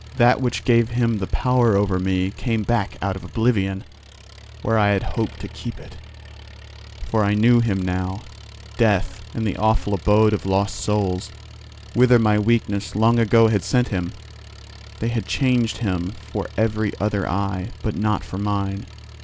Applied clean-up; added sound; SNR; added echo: none; Engine; 18 dB; none.